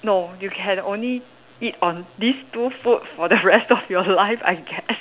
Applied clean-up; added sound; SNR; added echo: none; none; none; none.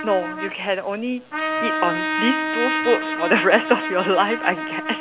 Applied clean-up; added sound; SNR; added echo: none; Trumpet; 4 dB; none.